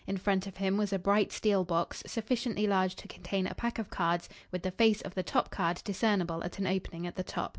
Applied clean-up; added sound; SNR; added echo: none; none; none; none.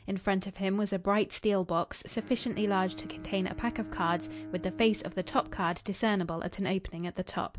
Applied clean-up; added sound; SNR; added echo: none; Bowed string instrument; 16 dB; none.